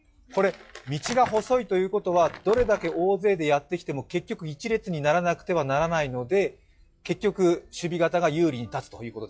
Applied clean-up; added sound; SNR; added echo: classical method log-MMSE.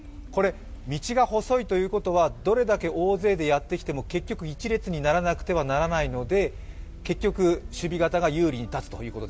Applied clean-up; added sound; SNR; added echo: none; none; none; none.